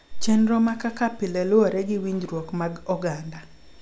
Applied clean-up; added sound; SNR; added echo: none; none; none; none.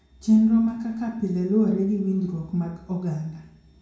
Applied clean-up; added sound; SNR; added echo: none; none; none; reverberation time 0.5 s.